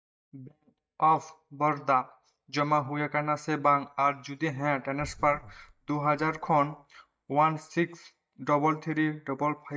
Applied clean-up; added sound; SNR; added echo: neural mask model DeepFilterNet 3.